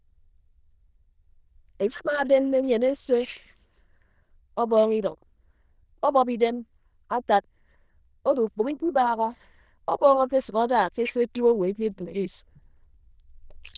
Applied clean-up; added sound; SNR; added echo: neural diffusion model UNIVERSE++.